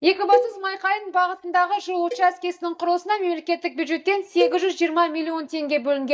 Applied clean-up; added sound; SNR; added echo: neural mask model DeepFilterNet 3.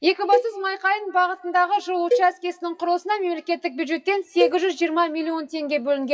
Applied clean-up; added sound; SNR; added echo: classical method WPE with log-MMSE.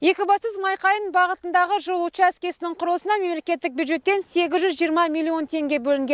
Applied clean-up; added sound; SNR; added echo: none; none; none; none.